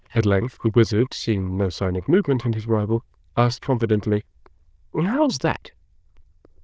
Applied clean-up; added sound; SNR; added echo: neural diffusion model UNIVERSE++.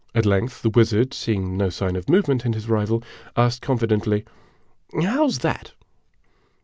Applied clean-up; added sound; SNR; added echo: none; none; none; none.